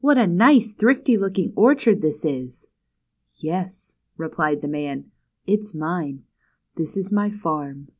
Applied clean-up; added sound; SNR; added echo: none; none; none; none.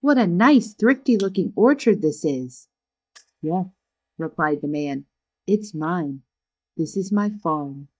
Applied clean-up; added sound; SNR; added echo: neural mask model DeepFilterNet 3.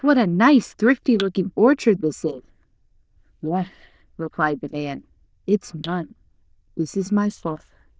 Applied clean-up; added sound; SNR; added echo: neural diffusion model UNIVERSE++.